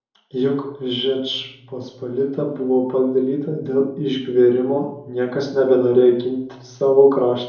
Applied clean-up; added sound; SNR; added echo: none; none; none; reverberation time 2.6 s.